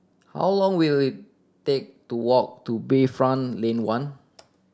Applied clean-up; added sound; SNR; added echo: none; none; none; none.